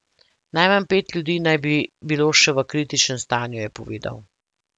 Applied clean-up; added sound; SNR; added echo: none; none; none; none.